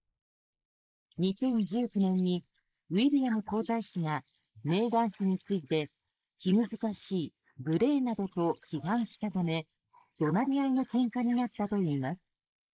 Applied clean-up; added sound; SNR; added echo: neural mask model Resemble Enhance denoiser.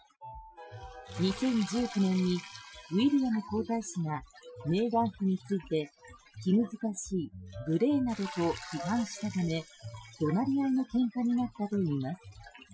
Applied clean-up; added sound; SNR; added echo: classical method Wiener filter.